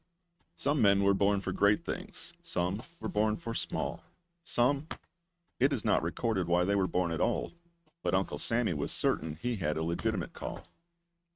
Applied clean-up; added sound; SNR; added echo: neural mask model RNNoise.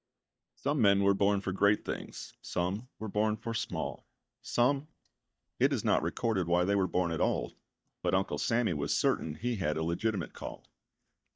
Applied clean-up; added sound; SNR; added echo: neural mask model DeepFilterNet 3.